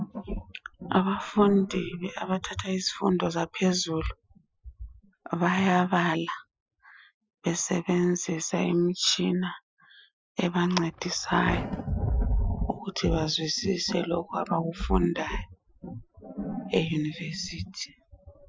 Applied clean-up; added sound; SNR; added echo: classical method Wiener filter.